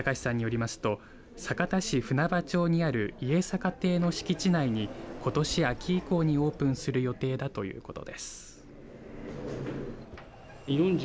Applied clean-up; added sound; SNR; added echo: none; Sliding door; 19 dB; none.